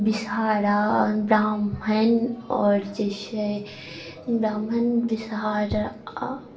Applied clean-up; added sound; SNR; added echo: none; none; none; reverberation time 0.3 s.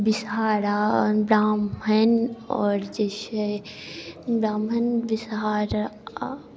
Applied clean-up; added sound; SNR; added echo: none; none; none; none.